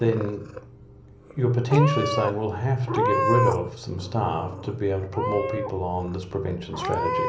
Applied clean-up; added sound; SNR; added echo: none; Meow / Purr; 4 dB; reverberation time 0.6 s.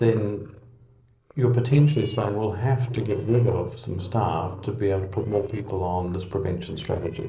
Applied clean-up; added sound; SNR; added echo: neural separator model SepFormer DNS4.